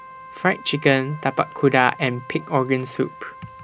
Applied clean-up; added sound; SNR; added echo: none; Wind instrument, woodwind instrument; 18 dB; none.